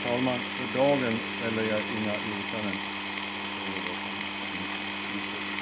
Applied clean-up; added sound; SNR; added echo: none; Power tool; -1 dB; none.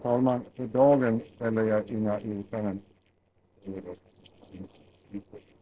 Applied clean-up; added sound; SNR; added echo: neural separator model SepFormer DNS4.